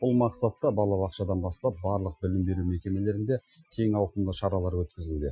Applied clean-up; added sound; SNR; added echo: classical method Wiener filter.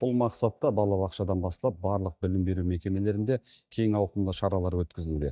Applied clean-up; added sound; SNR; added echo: neural mask model DeepFilterNet 3.